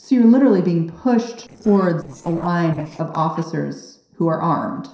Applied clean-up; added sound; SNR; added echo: neural separator model SepFormer DNS4.